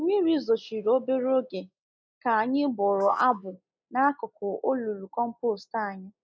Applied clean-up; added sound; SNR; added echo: neural mask model DeepFilterNet 3.